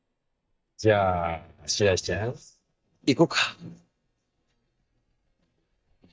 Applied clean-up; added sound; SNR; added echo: neural mask model DeepFilterNet 3.